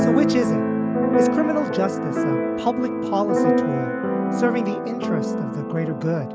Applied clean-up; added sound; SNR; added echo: none; Keyboard (musical); -4 dB; none.